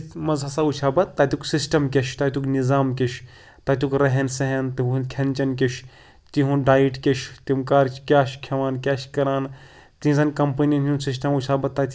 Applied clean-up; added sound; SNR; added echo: none; none; none; none.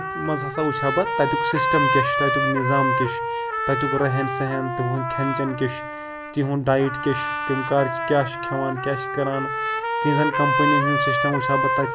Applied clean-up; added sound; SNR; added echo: none; Trumpet; 0 dB; none.